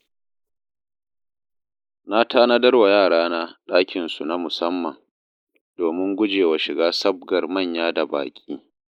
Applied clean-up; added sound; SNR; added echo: neural mask model Resemble Enhance denoiser.